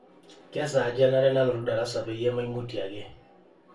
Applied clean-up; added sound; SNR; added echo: none; none; none; reverberation time 0.2 s.